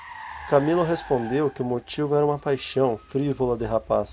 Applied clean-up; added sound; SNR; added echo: none; Car; 17 dB; none.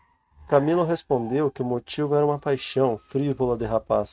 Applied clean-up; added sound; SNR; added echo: neural mask model RNNoise.